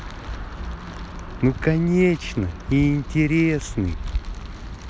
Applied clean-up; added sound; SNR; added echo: none; none; none; none.